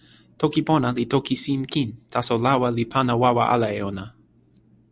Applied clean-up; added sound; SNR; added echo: none; none; none; none.